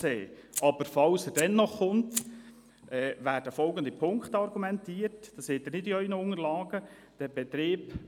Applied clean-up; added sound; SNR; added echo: none; Fire; 16 dB; none.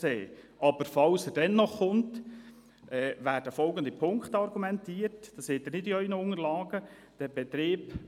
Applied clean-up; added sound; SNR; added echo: none; none; none; none.